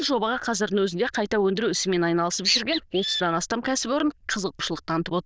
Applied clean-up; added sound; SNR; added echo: neural diffusion model UNIVERSE++.